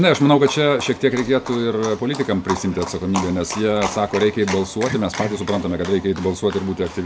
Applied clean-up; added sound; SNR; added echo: none; Livestock, farm animals, working animals; 12 dB; none.